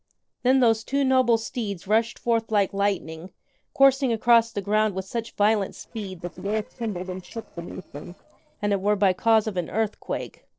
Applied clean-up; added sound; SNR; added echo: neural separator model SepFormer DNS4.